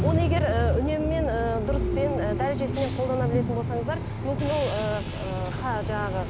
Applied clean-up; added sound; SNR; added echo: none; Bus / Engine; -1 dB; none.